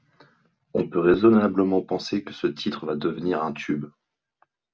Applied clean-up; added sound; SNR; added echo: none; none; none; none.